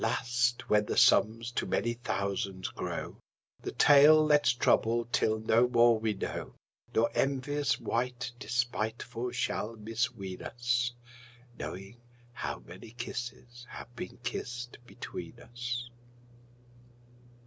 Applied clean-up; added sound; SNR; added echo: none; none; none; none.